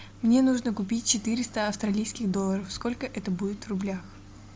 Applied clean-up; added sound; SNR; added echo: none; none; none; none.